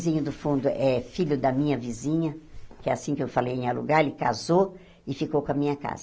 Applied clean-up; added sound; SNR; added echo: none; none; none; none.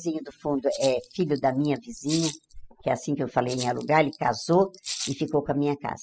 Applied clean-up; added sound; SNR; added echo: classical method spectral subtraction.